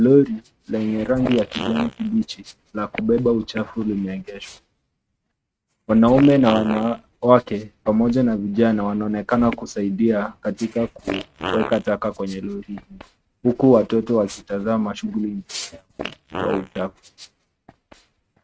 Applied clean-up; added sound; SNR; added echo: neural mask model RNNoise.